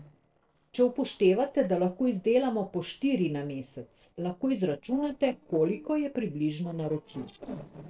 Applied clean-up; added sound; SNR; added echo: neural separator model SepFormer DNS4.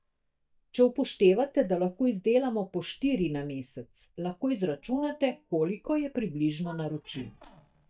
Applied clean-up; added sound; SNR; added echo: neural mask model DeepFilterNet 3.